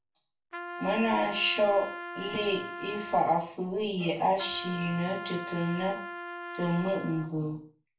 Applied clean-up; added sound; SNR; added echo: none; Trumpet; 10 dB; reverberation time 0.4 s.